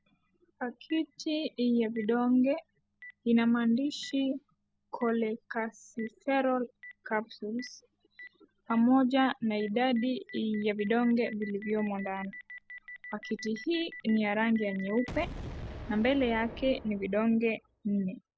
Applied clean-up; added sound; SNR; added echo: none; Boom; 18 dB; none.